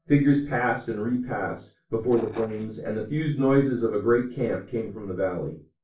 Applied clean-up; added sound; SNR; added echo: neural separator model SepFormer DNS4.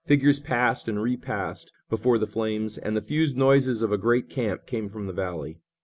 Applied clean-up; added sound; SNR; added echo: none; none; none; none.